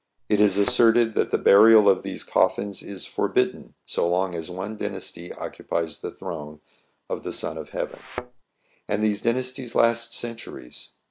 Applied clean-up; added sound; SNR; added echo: none; Thump, thud; 13 dB; none.